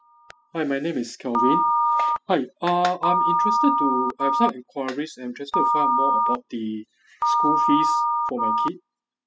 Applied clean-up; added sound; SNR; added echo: classical method spectral subtraction.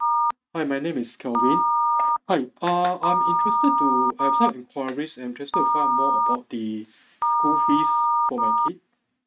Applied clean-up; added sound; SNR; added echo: neural mask model RNNoise.